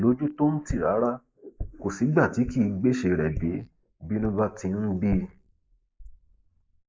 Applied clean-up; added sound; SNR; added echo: neural mask model Resemble Enhance denoiser.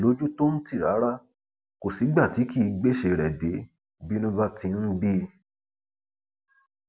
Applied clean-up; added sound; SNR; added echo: none; none; none; none.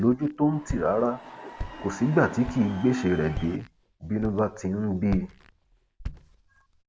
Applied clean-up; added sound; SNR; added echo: none; Crowd / Cheering + Walk, footsteps; 12 dB; none.